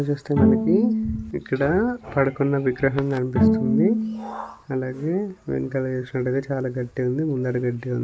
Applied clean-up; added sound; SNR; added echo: none; Bowed string instrument; 1 dB; none.